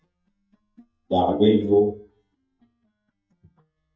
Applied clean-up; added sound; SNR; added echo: neural mask model DeepFilterNet 3.